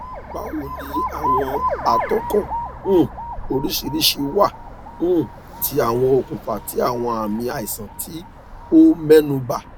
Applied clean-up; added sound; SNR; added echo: none; Alarm; 9 dB; none.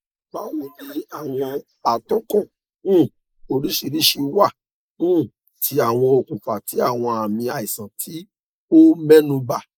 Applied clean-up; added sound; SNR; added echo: neural mask model Resemble Enhance denoiser.